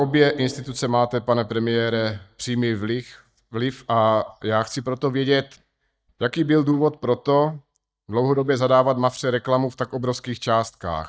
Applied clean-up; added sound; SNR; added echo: neural mask model DeepFilterNet 3.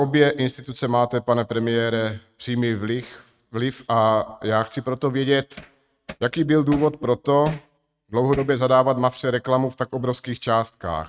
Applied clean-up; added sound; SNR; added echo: neural mask model RNNoise.